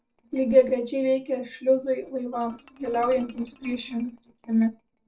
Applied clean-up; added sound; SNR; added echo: neural separator model SepFormer DNS4.